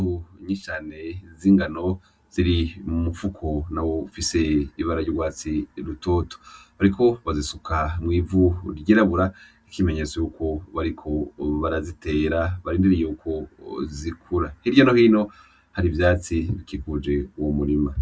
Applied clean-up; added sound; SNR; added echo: none; none; none; none.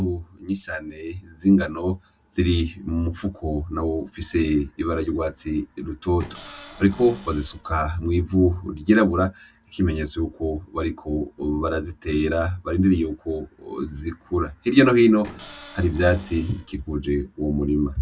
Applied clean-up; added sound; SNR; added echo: none; Cupboard open or close / Door; 17 dB; none.